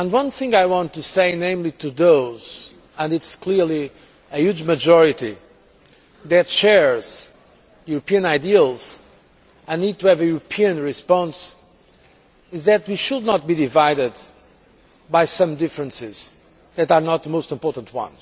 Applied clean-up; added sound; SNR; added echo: none; none; none; none.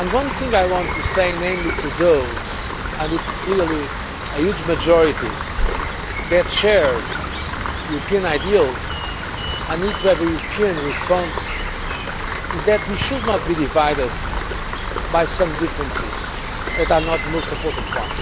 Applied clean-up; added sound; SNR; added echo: none; Rain; 3 dB; none.